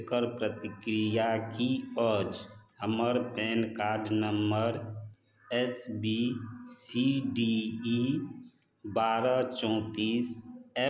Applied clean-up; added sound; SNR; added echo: none; none; none; none.